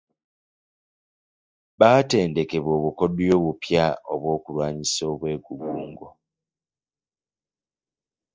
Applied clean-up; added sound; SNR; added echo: neural mask model DeepFilterNet 3.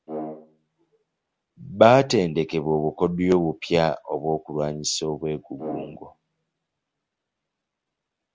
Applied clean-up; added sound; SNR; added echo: none; Brass instrument; 13 dB; none.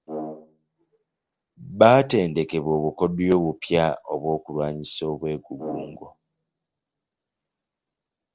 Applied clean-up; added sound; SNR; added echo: neural separator model SepFormer DNS4.